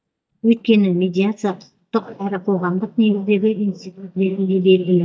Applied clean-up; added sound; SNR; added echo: neural mask model DeepFilterNet 3.